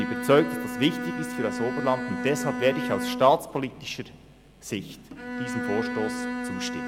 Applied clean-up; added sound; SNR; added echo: none; Bowed string instrument; 5 dB; none.